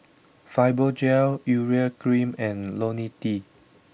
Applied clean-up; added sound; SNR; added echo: none; none; none; none.